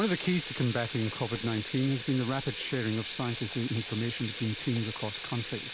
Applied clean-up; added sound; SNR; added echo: none; Sink (filling or washing) / Water tap, faucet; 9 dB; none.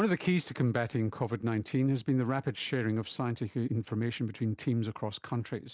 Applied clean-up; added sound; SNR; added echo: none; none; none; none.